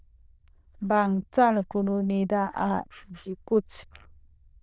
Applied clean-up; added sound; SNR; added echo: neural diffusion model UNIVERSE++.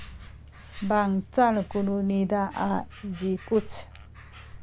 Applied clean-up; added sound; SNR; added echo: none; Insect; 14 dB; none.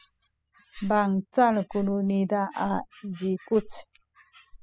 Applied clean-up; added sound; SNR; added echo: classical method spectral subtraction.